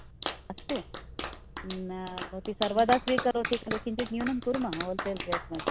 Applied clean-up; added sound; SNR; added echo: none; Clapping; 6 dB; none.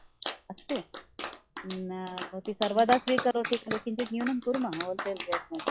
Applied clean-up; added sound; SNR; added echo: classical method log-MMSE.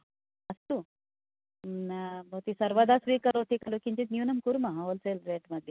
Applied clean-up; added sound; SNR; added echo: none; none; none; none.